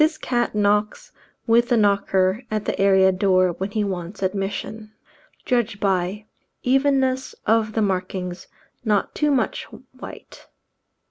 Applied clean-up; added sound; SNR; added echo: none; none; none; none.